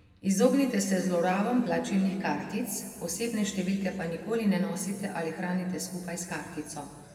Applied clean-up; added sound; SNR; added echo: none; none; none; reverberation time 2.0 s.